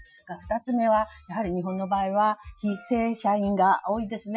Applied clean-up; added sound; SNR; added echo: classical method Wiener filter.